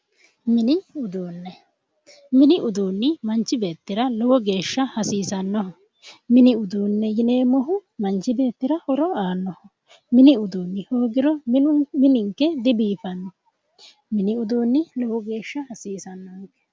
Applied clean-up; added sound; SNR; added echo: none; none; none; none.